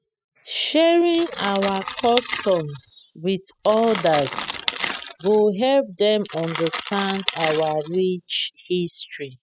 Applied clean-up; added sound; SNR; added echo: classical method spectral subtraction.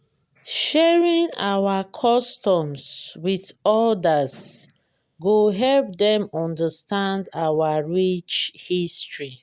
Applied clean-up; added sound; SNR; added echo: none; none; none; none.